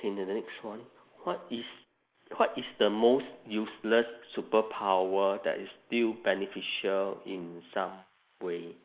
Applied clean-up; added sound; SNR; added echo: neural mask model Resemble Enhance denoiser.